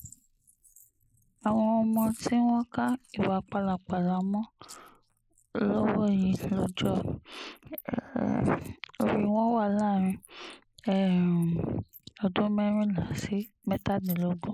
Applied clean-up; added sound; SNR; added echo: neural mask model Resemble Enhance denoiser.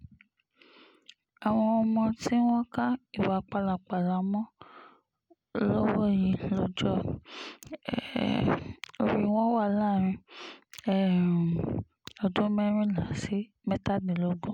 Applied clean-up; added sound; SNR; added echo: none; none; none; none.